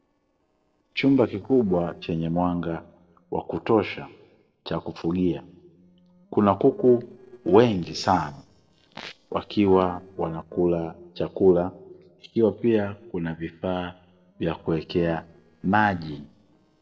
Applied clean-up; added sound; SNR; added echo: neural separator model SepFormer DNS4.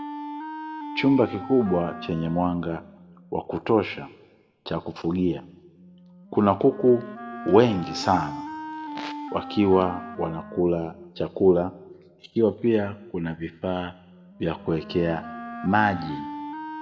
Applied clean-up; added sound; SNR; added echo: none; Wind instrument, woodwind instrument; 13 dB; reverberation time 1.2 s.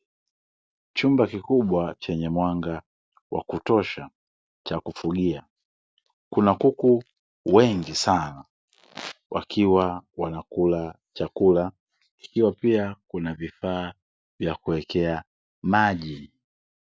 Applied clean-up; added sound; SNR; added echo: none; none; none; none.